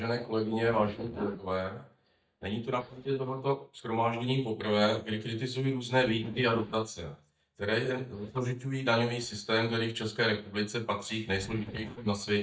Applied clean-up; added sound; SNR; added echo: neural mask model DeepFilterNet 3.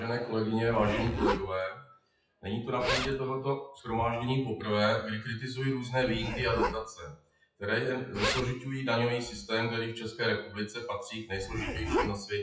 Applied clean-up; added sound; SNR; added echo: classical method WPE with log-MMSE.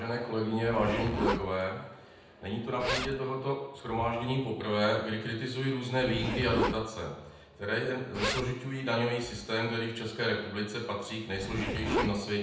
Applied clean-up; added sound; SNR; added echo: none; Zipper (clothing); 6 dB; reverberation time 0.9 s.